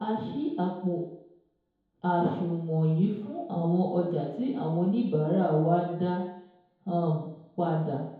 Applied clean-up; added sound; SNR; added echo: none; none; none; reverberation time 0.9 s.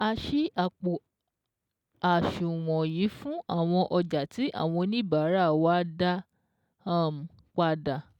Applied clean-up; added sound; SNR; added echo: none; none; none; none.